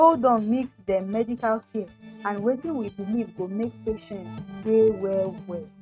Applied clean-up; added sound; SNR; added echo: neural mask model RNNoise.